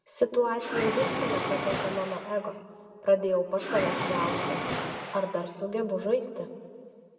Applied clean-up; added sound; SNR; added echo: none; Mechanisms; 3 dB; reverberation time 1.7 s.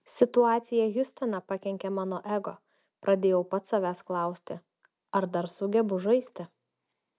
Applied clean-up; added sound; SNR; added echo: none; none; none; none.